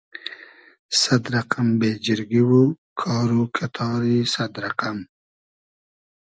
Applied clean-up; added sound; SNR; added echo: none; none; none; none.